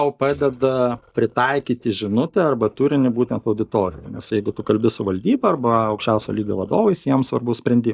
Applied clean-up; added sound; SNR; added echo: neural mask model DeepFilterNet 3.